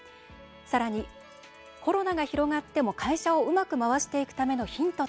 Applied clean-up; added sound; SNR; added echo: none; none; none; none.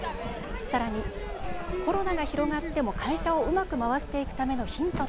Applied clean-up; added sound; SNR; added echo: none; Crowd / Fireworks + Fire; 3 dB; none.